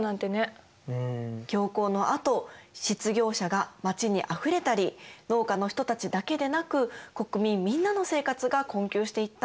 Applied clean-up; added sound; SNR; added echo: none; none; none; none.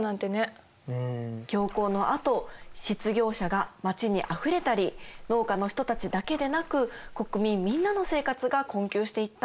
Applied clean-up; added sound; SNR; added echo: none; Splash, splatter; 14 dB; none.